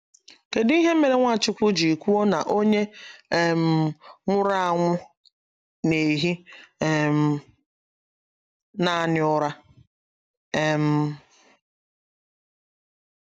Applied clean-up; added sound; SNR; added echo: none; none; none; none.